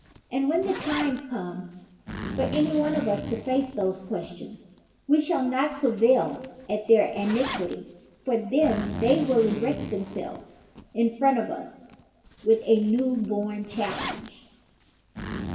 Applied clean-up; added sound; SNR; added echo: none; Zipper (clothing); 11 dB; reverberation time 1.0 s.